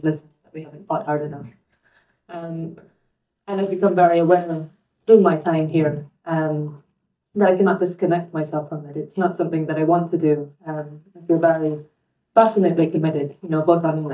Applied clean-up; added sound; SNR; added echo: neural mask model DeepFilterNet 3.